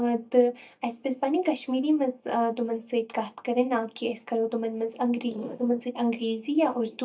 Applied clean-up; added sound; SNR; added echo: neural mask model DeepFilterNet 3.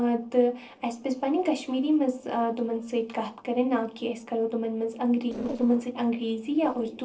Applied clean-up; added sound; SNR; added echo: neural separator model SepFormer DNS4.